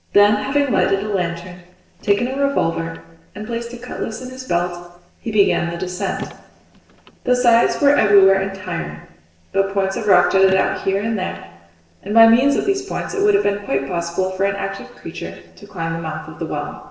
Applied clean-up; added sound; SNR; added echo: neural separator model SepFormer DNS4.